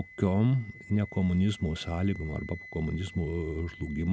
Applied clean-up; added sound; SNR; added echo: none; Wind instrument, woodwind instrument; 19 dB; none.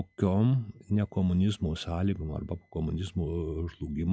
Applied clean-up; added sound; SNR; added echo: classical method log-MMSE.